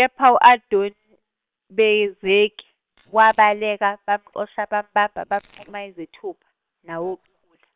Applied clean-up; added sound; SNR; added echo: neural separator model SepFormer WHAM!.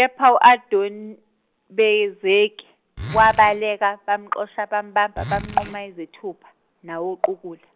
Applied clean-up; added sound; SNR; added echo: none; Zipper (clothing); 13 dB; none.